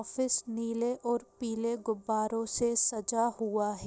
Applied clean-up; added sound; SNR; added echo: none; none; none; none.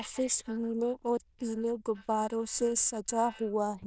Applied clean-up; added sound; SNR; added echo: neural diffusion model UNIVERSE++.